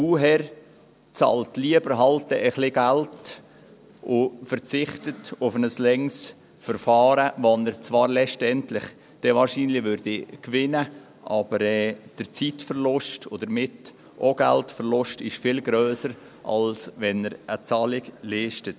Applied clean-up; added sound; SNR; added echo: none; none; none; none.